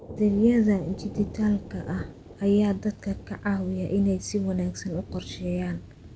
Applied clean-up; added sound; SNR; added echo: none; Thunder; 16 dB; none.